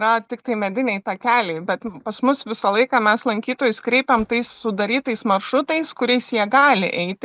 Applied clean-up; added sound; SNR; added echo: neural mask model DeepFilterNet 3.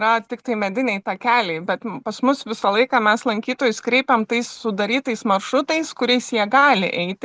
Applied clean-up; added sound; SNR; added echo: none; none; none; none.